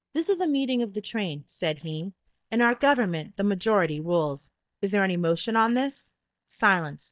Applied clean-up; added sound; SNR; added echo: neural mask model DeepFilterNet 3.